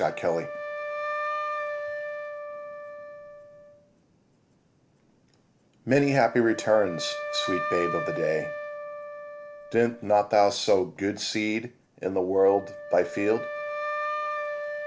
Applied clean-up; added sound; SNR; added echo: none; Wind instrument, woodwind instrument; 7 dB; none.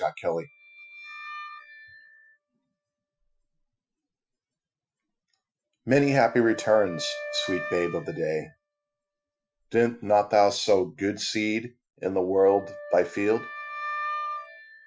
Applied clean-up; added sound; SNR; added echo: classical method Wiener filter.